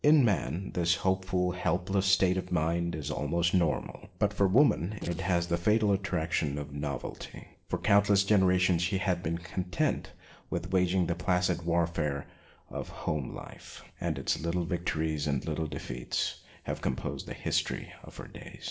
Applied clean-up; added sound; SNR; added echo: neural separator model SepFormer DNS4.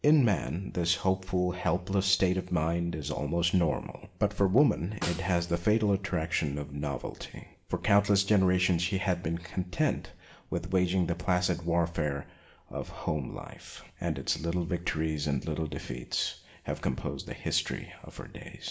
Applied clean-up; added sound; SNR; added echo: none; Snare drum; 13 dB; reverberation time 0.6 s.